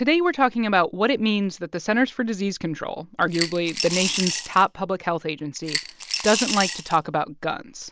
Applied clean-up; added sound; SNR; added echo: none; Coin (dropping) / Glass; 6 dB; none.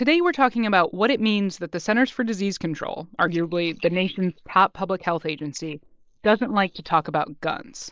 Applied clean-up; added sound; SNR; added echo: neural mask model Resemble Enhance denoiser.